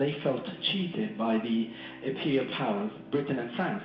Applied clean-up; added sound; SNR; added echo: none; Bowed string instrument; 18 dB; reverberation time 0.8 s.